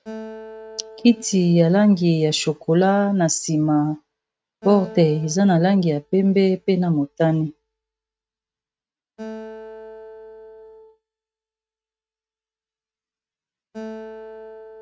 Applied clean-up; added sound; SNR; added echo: neural mask model RNNoise.